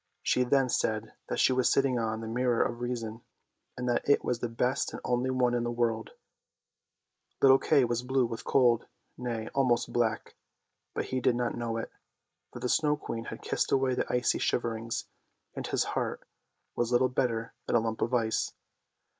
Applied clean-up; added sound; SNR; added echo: neural mask model Resemble Enhance denoiser.